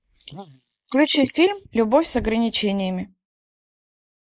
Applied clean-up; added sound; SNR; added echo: neural mask model Resemble Enhance denoiser.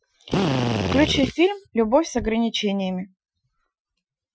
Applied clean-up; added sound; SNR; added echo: classical method Wiener filter.